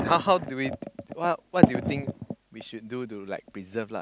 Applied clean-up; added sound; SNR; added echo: none; none; none; none.